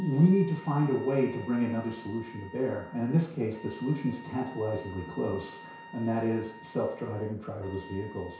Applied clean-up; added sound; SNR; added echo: none; Trumpet; 19 dB; reverberation time 0.6 s.